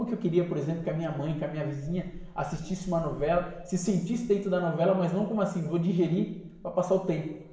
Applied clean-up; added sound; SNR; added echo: none; Meow; 15 dB; reverberation time 0.9 s.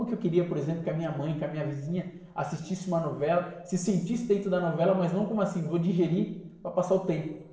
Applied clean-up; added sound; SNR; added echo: neural separator model SepFormer DNS4.